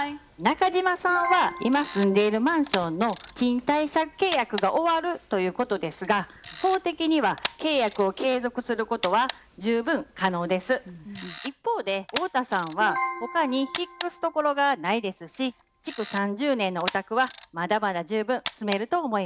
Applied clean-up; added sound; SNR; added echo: none; Camera; 13 dB; none.